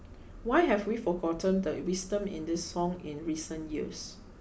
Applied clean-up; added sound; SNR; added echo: none; none; none; none.